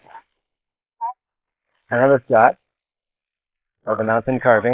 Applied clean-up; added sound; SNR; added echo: neural mask model Resemble Enhance denoiser.